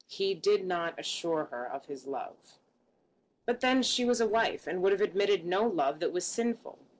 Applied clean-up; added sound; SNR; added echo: neural separator model SepFormer DNS4.